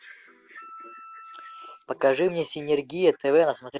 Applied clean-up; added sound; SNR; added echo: none; Wind instrument, woodwind instrument; 19 dB; none.